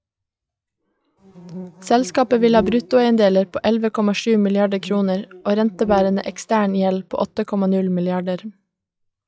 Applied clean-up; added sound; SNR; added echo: classical method log-MMSE.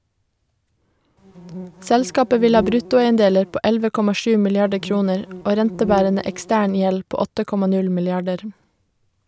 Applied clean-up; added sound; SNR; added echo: none; Insect; 14 dB; none.